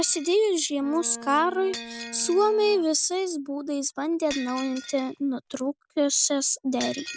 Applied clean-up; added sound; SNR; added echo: none; Bowed string instrument + Shatter; 16 dB; none.